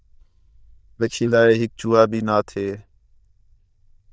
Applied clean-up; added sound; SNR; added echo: neural diffusion model UNIVERSE++.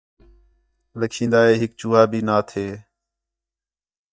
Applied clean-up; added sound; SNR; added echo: neural mask model DeepFilterNet 3.